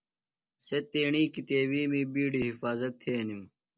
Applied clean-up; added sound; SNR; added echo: none; none; none; none.